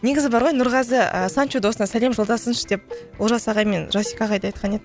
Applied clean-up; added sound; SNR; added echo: none; Dishes, pots, and pans; 19 dB; none.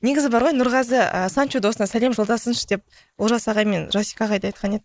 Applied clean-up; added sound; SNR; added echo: neural mask model Resemble Enhance denoiser.